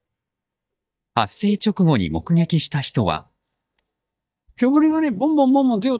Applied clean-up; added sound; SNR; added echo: neural mask model DeepFilterNet 3.